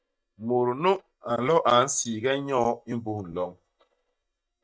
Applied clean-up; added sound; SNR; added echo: neural mask model DeepFilterNet 3.